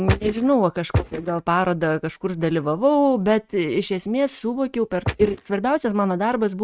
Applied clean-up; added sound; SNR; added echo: neural mask model RNNoise.